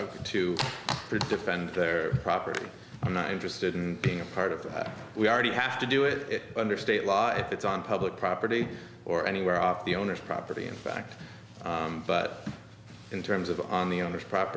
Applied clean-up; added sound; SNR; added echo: none; none; none; none.